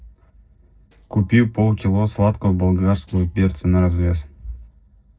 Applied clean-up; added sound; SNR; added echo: neural separator model SepFormer DNS4.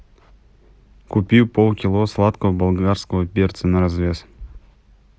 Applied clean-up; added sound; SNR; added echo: none; none; none; none.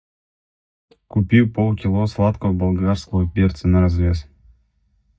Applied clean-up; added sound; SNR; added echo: neural mask model DeepFilterNet 3.